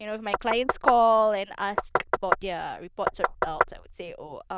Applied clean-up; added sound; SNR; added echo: neural diffusion model UNIVERSE++.